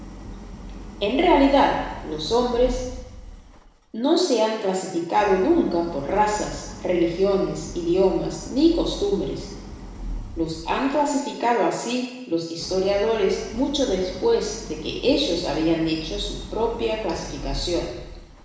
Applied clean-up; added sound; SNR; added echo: none; Idling; 13 dB; reverberation time 1.0 s.